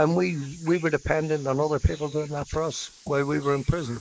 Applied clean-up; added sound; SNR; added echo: neural mask model Resemble Enhance denoiser.